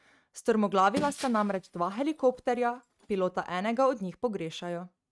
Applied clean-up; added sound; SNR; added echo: neural mask model RNNoise.